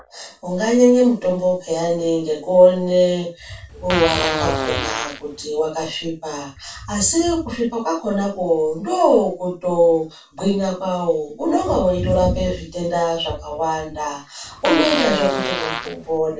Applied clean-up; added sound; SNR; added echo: none; Fart; 5 dB; reverberation time 0.2 s.